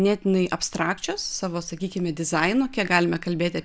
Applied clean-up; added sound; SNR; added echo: none; none; none; none.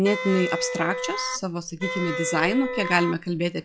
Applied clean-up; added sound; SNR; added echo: classical method log-MMSE.